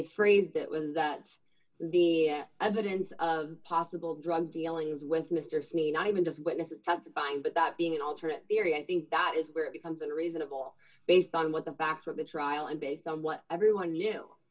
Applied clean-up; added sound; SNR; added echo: none; none; none; reverberation time 0.2 s.